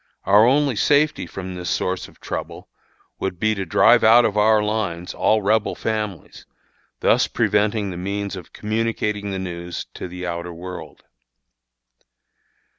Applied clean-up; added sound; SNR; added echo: none; none; none; none.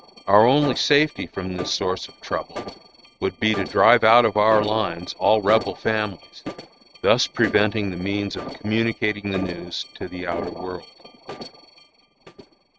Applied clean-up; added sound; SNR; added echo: neural mask model RNNoise.